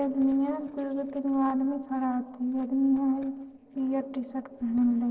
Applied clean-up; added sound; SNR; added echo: neural separator model SepFormer DNS4.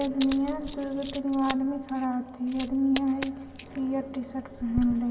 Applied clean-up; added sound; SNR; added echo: none; Coin (dropping); 12 dB; reverberation time 1.8 s.